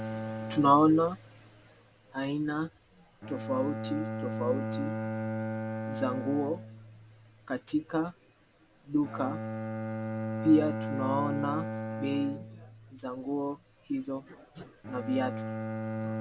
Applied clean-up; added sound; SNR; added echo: none; Bowed string instrument; 5 dB; none.